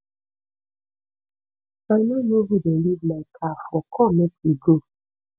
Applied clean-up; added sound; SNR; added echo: none; none; none; none.